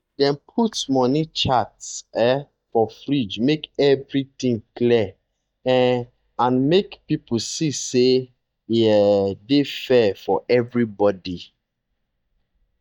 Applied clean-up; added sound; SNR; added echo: neural mask model DeepFilterNet 3.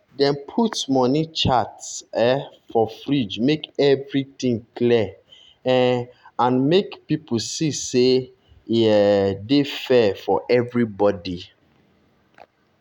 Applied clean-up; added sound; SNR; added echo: none; none; none; none.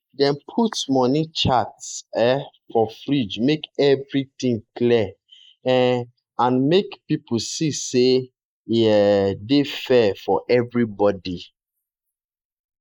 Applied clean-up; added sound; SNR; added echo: neural mask model Resemble Enhance denoiser.